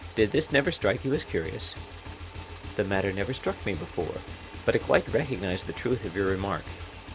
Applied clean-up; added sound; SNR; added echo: none; Motorcycle / Engine; 11 dB; none.